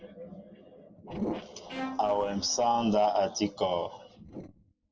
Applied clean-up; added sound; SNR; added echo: neural separator model SepFormer DNS4.